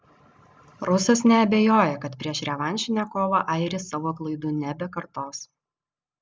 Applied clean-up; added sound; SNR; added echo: none; none; none; none.